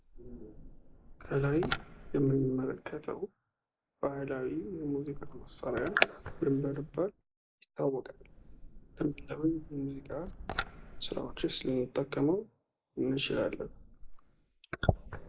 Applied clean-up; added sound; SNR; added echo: neural mask model Resemble Enhance denoiser.